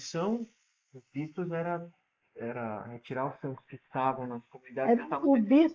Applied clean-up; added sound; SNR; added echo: neural mask model Resemble Enhance denoiser.